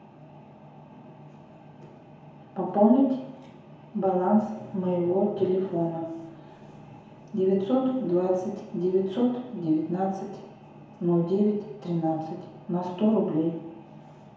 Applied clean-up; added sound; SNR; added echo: none; none; none; reverberation time 0.9 s.